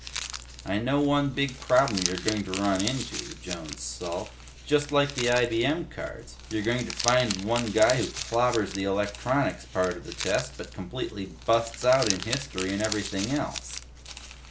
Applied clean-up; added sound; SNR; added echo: none; Crumpling, crinkling; 9 dB; none.